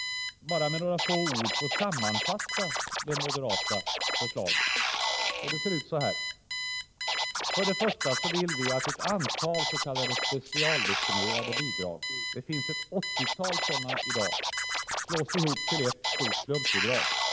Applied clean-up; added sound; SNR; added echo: none; Alarm + Scratching (performance technique); -2 dB; none.